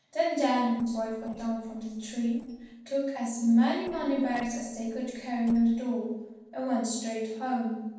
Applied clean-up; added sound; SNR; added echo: neural separator model SepFormer DNS4.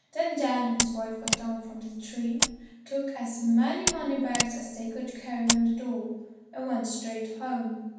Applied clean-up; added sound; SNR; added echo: none; Mechanisms; 2 dB; reverberation time 1.2 s.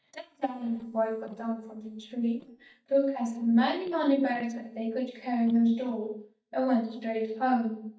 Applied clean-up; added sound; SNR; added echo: neural mask model DeepFilterNet 3.